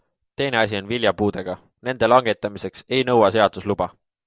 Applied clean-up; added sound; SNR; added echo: none; none; none; none.